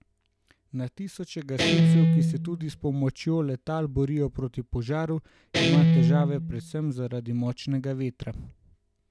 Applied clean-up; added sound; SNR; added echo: none; Guitar; -4 dB; none.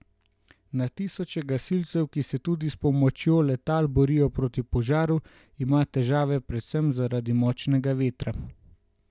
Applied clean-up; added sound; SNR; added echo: none; none; none; none.